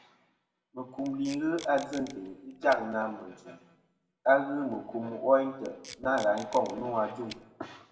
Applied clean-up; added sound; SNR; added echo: none; Packing tape, duct tape; 19 dB; reverberation time 0.8 s.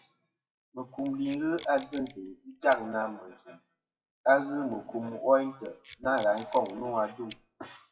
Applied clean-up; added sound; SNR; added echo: classical method WPE with log-MMSE.